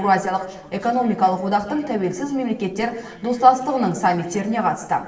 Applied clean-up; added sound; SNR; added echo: none; none; none; reverberation time 0.8 s.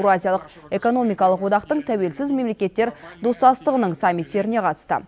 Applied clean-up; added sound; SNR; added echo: none; none; none; none.